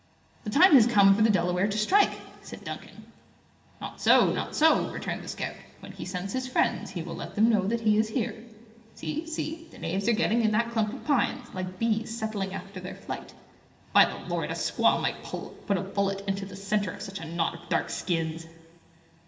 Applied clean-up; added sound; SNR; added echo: none; none; none; reverberation time 1.6 s.